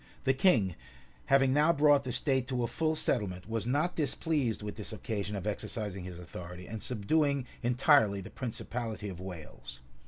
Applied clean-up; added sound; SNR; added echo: none; none; none; none.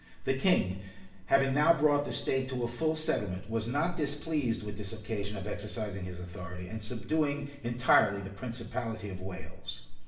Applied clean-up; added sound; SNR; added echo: none; none; none; reverberation time 0.9 s.